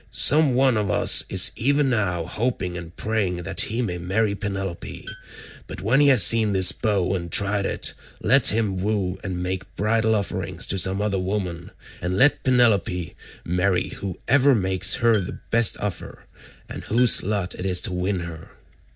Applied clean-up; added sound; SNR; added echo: none; Tools; 19 dB; none.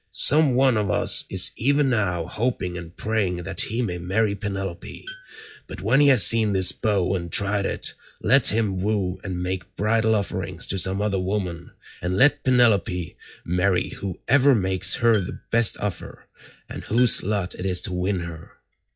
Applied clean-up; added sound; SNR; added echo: classical method log-MMSE.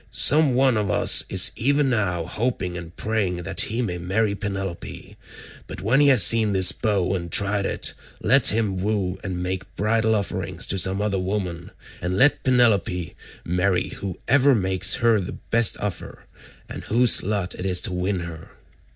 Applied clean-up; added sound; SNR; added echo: none; none; none; none.